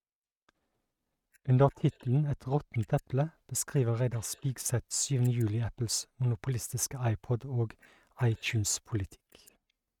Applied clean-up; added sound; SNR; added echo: neural mask model RNNoise.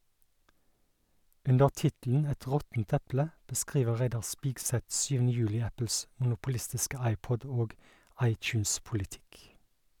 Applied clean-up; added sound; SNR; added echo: none; none; none; none.